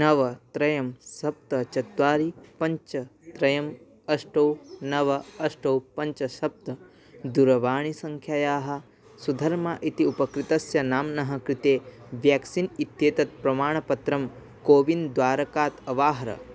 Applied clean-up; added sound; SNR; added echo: none; none; none; none.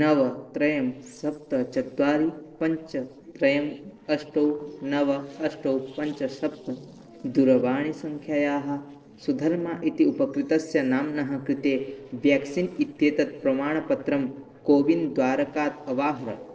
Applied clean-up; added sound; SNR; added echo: neural separator model SepFormer DNS4.